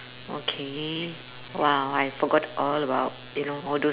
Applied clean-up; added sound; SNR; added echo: none; none; none; none.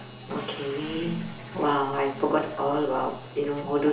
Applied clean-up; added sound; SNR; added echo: none; Toilet flush / Water; 15 dB; reverberation time 0.8 s.